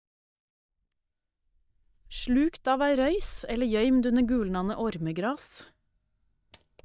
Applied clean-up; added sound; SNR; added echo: neural mask model DeepFilterNet 3.